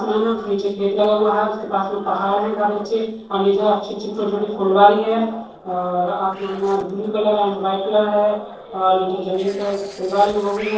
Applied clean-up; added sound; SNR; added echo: neural separator model SepFormer DNS4.